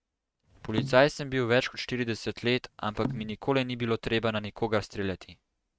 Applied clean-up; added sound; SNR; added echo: neural mask model RNNoise.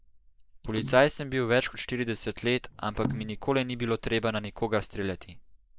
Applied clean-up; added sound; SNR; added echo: neural mask model Resemble Enhance denoiser.